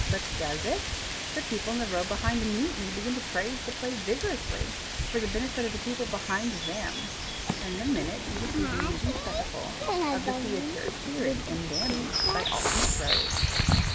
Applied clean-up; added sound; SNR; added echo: none; Bird vocalization, bird call, bird song; -3 dB; none.